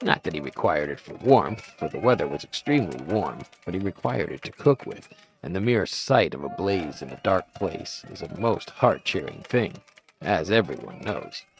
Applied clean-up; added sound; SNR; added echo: neural mask model RNNoise.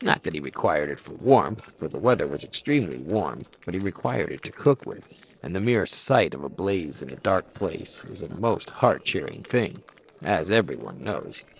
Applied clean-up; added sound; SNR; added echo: neural separator model SepFormer DNS4.